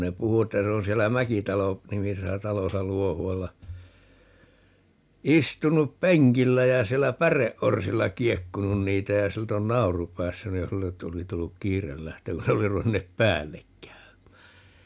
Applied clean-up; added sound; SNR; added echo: none; none; none; none.